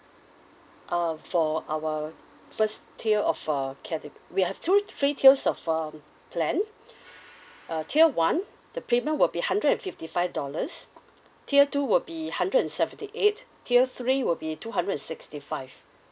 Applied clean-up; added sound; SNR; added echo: none; none; none; none.